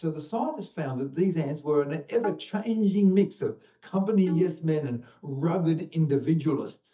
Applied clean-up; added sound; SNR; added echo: neural mask model DeepFilterNet 3.